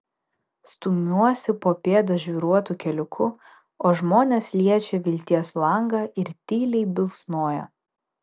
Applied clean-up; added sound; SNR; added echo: none; none; none; none.